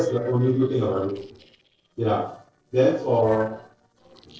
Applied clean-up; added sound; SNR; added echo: neural separator model SepFormer DNS4.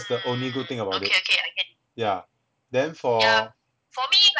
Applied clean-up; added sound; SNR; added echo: none; none; none; none.